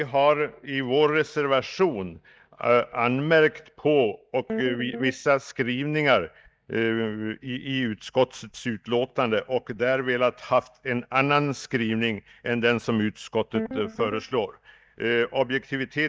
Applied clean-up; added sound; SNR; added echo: neural mask model DeepFilterNet 3.